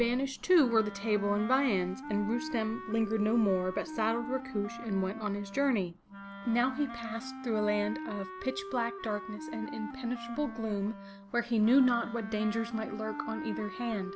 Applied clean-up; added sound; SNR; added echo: none; Wind instrument, woodwind instrument; 11 dB; none.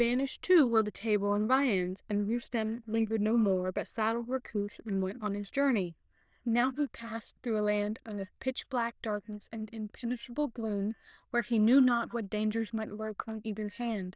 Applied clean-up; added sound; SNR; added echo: neural diffusion model UNIVERSE++.